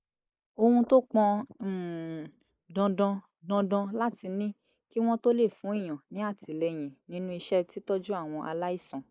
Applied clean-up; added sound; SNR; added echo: neural mask model Resemble Enhance denoiser.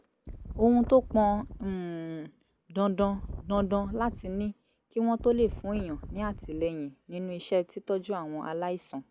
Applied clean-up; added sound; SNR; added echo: none; Wind; 11 dB; none.